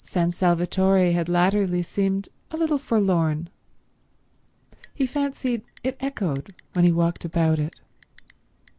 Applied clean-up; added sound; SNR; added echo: none; Bell; 5 dB; none.